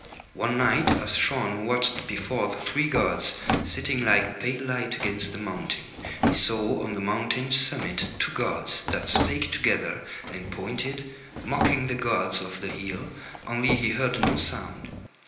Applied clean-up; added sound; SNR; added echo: none; Drawer open or close; 5 dB; reverberation time 1.0 s.